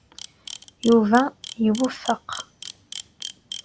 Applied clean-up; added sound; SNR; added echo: none; Camera; 15 dB; none.